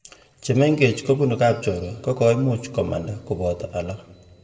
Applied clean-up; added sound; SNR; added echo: none; none; none; reverberation time 1.2 s.